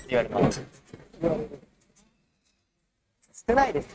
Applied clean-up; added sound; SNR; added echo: neural mask model RNNoise.